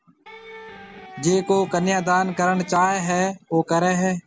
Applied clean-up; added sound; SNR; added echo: none; Electric guitar; 18 dB; none.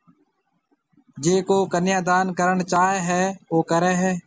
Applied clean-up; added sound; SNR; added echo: none; none; none; none.